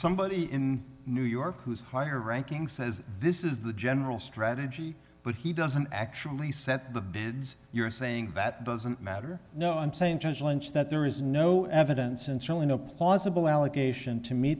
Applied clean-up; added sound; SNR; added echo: none; none; none; none.